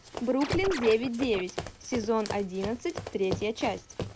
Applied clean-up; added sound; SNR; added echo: none; Scratching (performance technique) + Run; 8 dB; none.